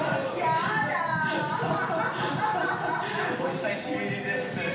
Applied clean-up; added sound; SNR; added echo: none; Fire; 9 dB; reverberation time 0.8 s.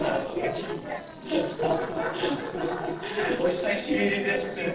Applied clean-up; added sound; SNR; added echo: neural separator model SepFormer DNS4.